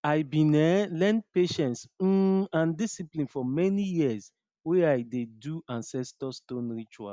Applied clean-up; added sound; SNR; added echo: none; none; none; none.